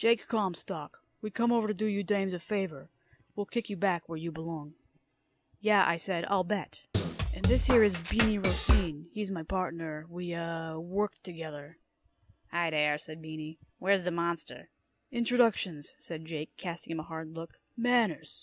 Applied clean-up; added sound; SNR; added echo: none; Drum kit; -3 dB; none.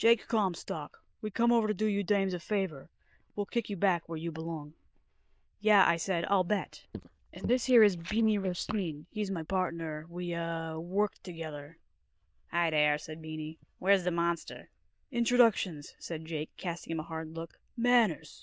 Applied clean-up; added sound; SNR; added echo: neural diffusion model UNIVERSE++.